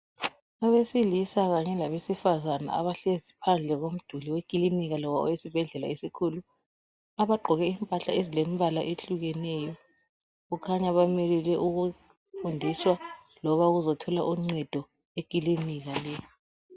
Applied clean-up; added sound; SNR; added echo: none; none; none; none.